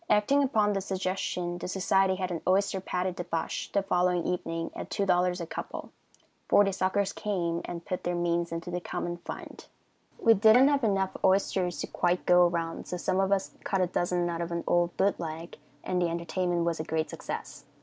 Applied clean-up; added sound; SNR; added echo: none; Bowed string instrument; 12 dB; none.